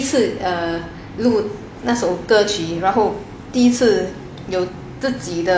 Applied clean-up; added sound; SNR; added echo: none; none; none; none.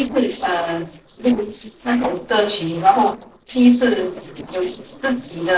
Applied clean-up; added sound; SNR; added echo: neural separator model SepFormer DNS4.